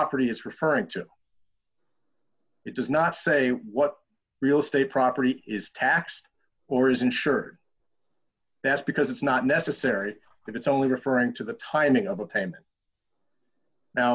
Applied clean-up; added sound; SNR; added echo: none; none; none; none.